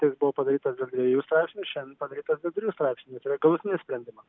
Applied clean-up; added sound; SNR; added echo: none; none; none; none.